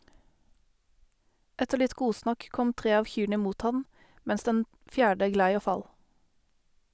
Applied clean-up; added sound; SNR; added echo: none; none; none; none.